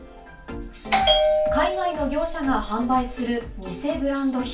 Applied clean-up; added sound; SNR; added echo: none; Bell; -2 dB; reverberation time 0.2 s.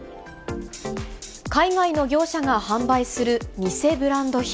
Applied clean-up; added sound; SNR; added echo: none; none; none; none.